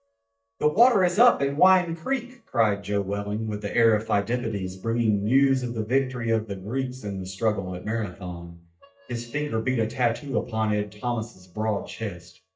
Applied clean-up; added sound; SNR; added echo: neural mask model DeepFilterNet 3.